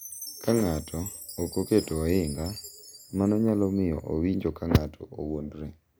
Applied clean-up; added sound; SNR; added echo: none; Chime; 17 dB; none.